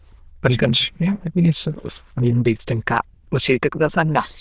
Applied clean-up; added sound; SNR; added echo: neural diffusion model UNIVERSE++.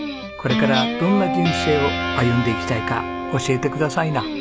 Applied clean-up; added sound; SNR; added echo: none; Guitar; 3 dB; none.